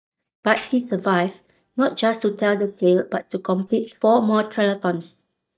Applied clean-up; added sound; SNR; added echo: neural mask model DeepFilterNet 3.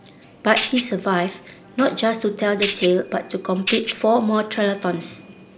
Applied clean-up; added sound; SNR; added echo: none; Tambourine; 7 dB; none.